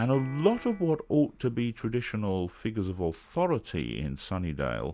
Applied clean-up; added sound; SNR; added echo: none; Piano; 19 dB; none.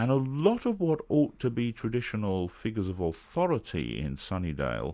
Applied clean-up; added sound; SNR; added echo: none; none; none; none.